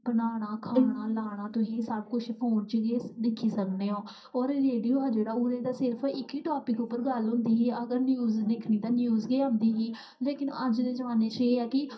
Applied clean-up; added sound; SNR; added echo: neural mask model DeepFilterNet 3.